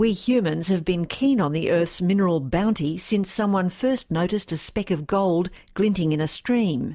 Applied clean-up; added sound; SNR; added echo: none; none; none; none.